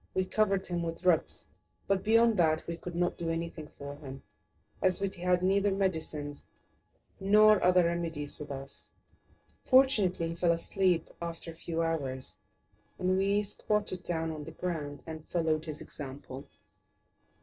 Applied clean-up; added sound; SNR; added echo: neural separator model SepFormer DNS4.